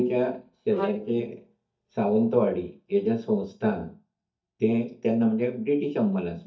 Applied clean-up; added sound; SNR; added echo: neural mask model DeepFilterNet 3.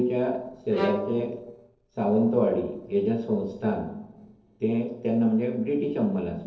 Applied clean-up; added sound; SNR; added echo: neural separator model SepFormer DNS4.